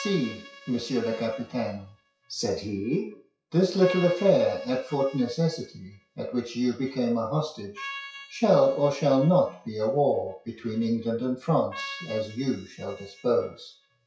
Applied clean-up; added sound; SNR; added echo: classical method WPE with log-MMSE.